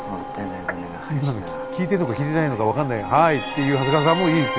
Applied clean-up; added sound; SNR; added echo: none; none; none; none.